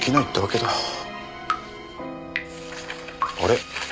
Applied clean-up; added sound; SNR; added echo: none; Drip + Bowed string instrument; 6 dB; none.